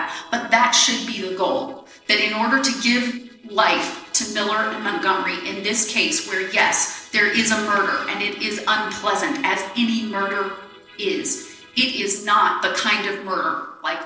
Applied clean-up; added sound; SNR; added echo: neural separator model SepFormer DNS4.